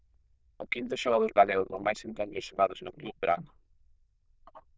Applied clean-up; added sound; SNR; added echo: neural diffusion model UNIVERSE++.